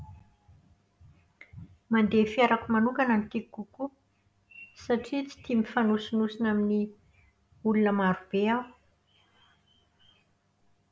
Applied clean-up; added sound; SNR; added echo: none; none; none; none.